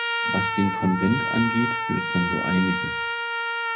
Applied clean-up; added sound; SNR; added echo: none; Trumpet; 1 dB; reverberation time 0.4 s.